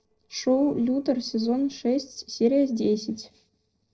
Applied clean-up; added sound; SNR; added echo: neural separator model SepFormer DNS4.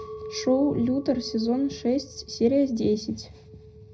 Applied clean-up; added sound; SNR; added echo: none; Chink, clink; 16 dB; reverberation time 0.3 s.